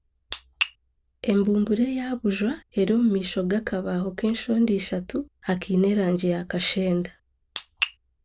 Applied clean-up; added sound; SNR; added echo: none; none; none; none.